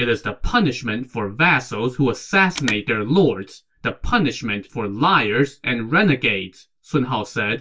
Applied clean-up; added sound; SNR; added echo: none; Telephone; 17 dB; reverberation time 0.1 s.